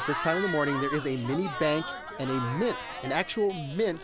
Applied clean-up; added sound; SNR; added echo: none; Crowd / Cheering; 6 dB; none.